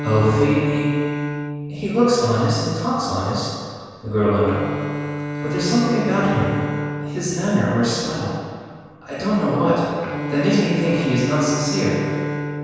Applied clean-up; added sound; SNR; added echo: none; Bowed string instrument; 7 dB; reverberation time 1.9 s.